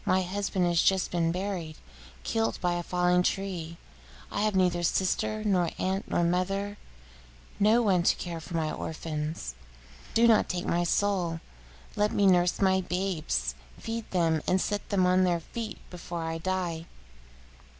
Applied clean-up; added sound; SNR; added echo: none; none; none; none.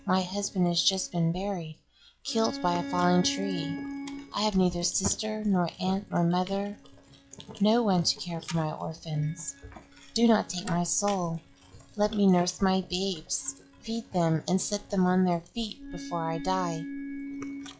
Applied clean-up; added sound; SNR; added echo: classical method log-MMSE.